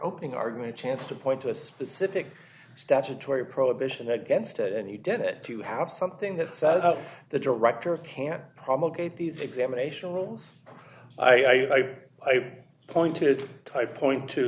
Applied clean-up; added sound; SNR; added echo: none; none; none; none.